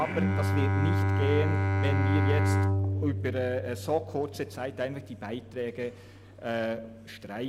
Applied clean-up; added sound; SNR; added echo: none; Bowed string instrument; -4 dB; none.